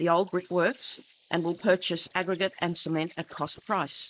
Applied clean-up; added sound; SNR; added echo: neural mask model Resemble Enhance denoiser.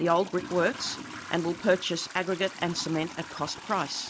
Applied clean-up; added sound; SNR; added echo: none; Trickle, dribble / Toilet flush; 13 dB; none.